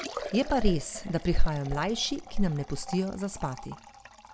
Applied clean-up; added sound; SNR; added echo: none; Liquid; 16 dB; none.